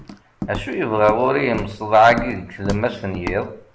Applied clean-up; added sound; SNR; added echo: none; Walk, footsteps; 12 dB; none.